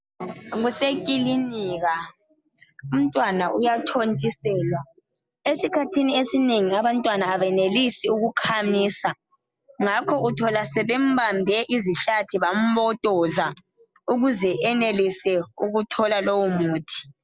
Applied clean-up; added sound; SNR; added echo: none; none; none; none.